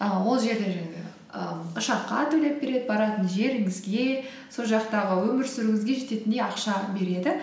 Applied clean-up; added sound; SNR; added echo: none; none; none; none.